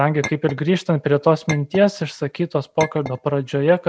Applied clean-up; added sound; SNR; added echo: none; Chink, clink; 15 dB; none.